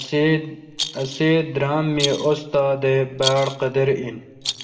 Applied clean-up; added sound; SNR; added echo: none; Rattle; 11 dB; reverberation time 1.3 s.